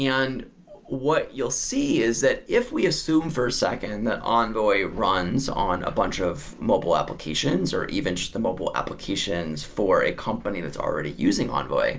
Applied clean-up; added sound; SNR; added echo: none; none; none; none.